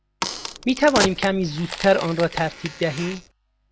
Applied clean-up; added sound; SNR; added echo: none; Crack; 7 dB; none.